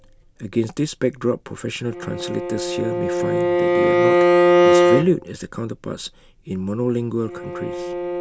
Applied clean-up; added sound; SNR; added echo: none; Bowed string instrument; -5 dB; none.